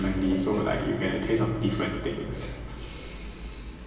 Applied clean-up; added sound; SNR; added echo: none; Dog; 17 dB; reverberation time 1.2 s.